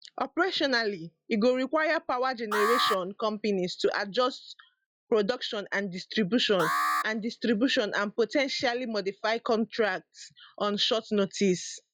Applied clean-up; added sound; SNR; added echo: classical method log-MMSE.